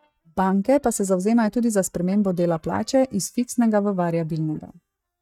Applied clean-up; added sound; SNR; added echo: neural mask model DeepFilterNet 3.